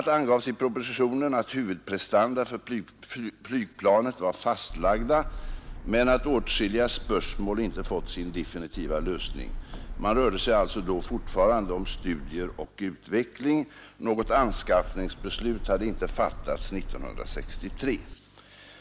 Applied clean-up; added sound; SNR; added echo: none; Car; 7 dB; none.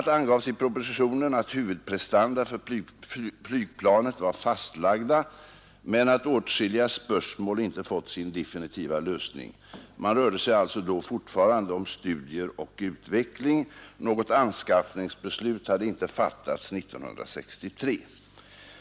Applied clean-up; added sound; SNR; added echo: none; none; none; none.